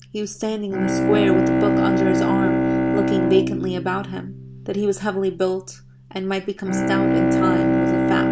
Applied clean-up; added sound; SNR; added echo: none; Bowed string instrument; -3 dB; none.